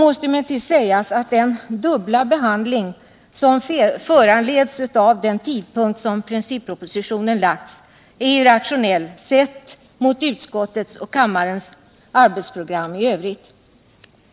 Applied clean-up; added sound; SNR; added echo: none; none; none; none.